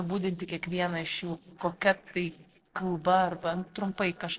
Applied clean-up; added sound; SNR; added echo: neural separator model SepFormer DNS4.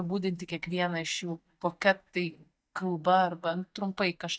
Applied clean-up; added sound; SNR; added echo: neural mask model DeepFilterNet 3.